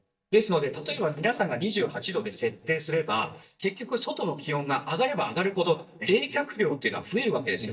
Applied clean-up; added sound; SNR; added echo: neural mask model DeepFilterNet 3.